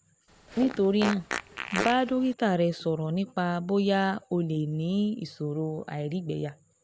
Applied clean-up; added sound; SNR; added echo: none; Fart; 7 dB; none.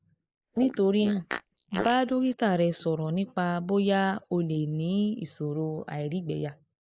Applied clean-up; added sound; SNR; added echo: neural mask model Resemble Enhance denoiser.